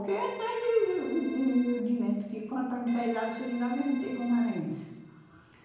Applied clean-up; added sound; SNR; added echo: none; Keyboard (musical); 20 dB; reverberation time 1.0 s.